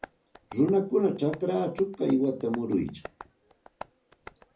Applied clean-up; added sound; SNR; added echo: none; Tap; 19 dB; reverberation time 0.4 s.